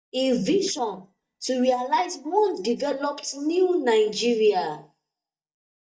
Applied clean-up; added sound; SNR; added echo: neural mask model DeepFilterNet 3.